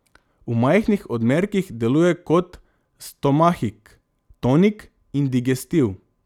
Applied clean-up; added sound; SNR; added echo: none; none; none; none.